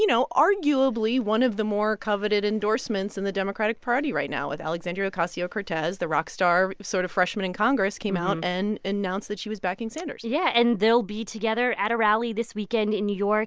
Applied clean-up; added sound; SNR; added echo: none; none; none; none.